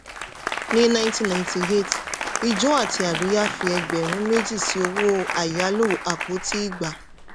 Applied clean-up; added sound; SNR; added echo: none; Applause; 5 dB; none.